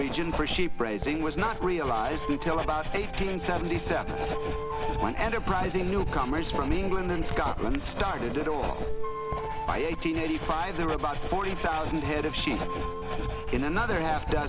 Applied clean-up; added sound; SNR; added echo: none; Writing; 2 dB; none.